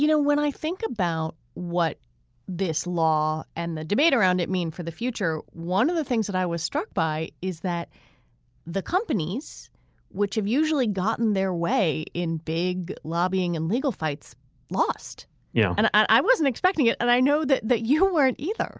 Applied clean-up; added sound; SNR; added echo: none; none; none; none.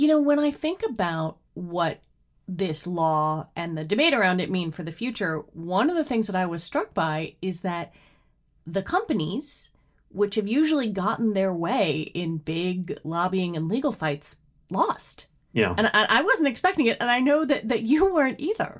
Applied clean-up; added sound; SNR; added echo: none; none; none; reverberation time 0.2 s.